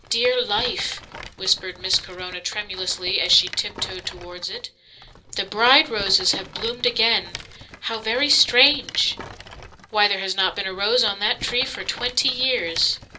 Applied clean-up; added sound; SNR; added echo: none; Rattle; 17 dB; reverberation time 0.2 s.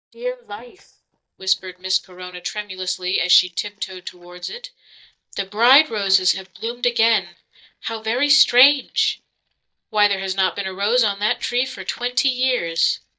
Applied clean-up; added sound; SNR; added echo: neural mask model DeepFilterNet 3.